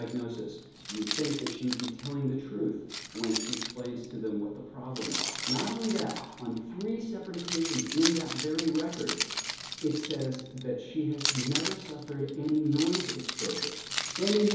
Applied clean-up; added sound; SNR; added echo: none; Keys jangling; 5 dB; reverberation time 2.2 s.